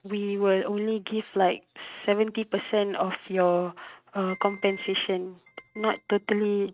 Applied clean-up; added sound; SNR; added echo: neural mask model RNNoise.